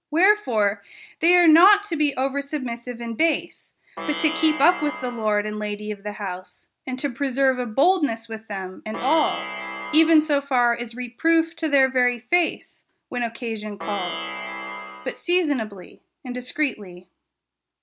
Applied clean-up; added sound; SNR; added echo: none; Plucked string instrument; 9 dB; none.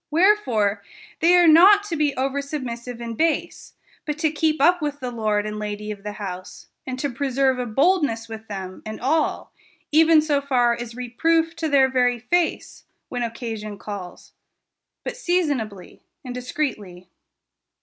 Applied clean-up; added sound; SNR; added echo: none; none; none; none.